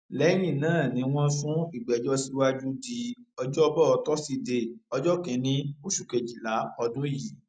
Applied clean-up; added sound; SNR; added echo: none; none; none; none.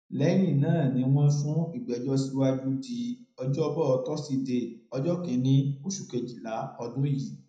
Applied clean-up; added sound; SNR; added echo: none; none; none; reverberation time 0.5 s.